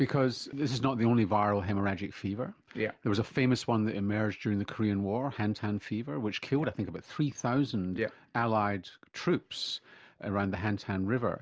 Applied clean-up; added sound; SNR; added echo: none; none; none; none.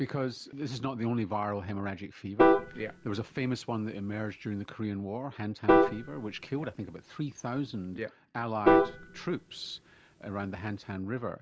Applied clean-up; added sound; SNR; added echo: none; Piano; -5 dB; none.